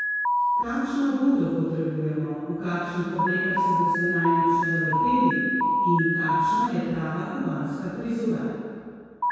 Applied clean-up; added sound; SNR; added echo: none; Alarm; 0 dB; reverberation time 1.9 s.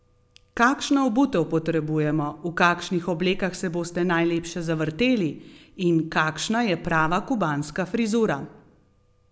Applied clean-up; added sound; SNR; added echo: none; none; none; none.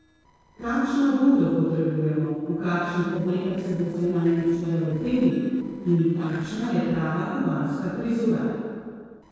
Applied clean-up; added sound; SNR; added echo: neural separator model SepFormer DNS4.